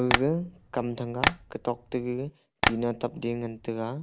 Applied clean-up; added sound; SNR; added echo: none; Tap; 1 dB; none.